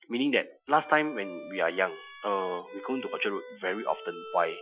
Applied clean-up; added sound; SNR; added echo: classical method Wiener filter.